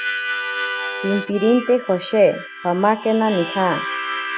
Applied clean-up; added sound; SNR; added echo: none; Harmonica; 7 dB; none.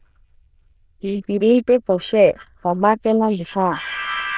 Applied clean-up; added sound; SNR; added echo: neural diffusion model UNIVERSE++.